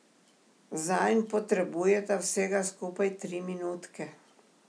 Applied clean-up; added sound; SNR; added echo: none; none; none; none.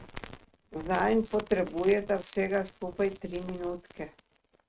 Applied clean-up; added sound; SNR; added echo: neural mask model RNNoise.